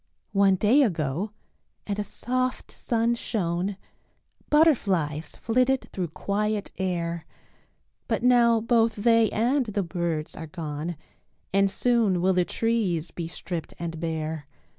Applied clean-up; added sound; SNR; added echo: none; none; none; none.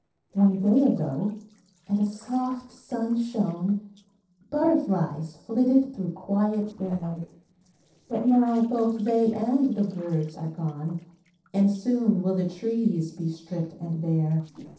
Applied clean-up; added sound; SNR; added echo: neural separator model SepFormer DNS4.